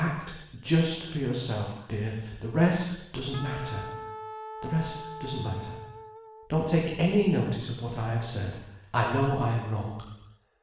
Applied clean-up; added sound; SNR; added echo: none; Wind instrument, woodwind instrument; 12 dB; reverberation time 0.9 s.